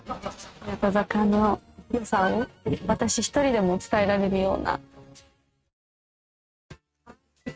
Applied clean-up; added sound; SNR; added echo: neural mask model RNNoise.